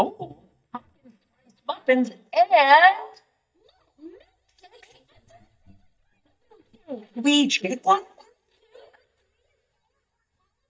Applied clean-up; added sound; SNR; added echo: neural mask model DeepFilterNet 3.